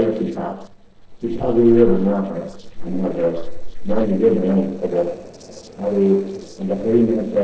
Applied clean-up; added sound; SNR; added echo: neural separator model SepFormer DNS4.